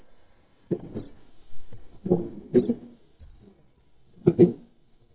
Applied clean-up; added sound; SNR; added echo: neural mask model DeepFilterNet 3.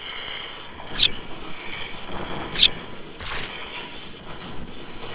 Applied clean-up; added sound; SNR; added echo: neural separator model SepFormer WHAMR!.